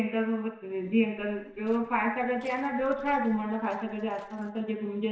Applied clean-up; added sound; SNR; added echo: neural separator model SepFormer DNS4.